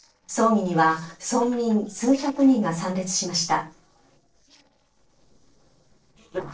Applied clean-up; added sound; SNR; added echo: neural separator model SepFormer DNS4.